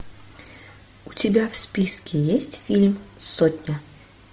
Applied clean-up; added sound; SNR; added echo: none; none; none; none.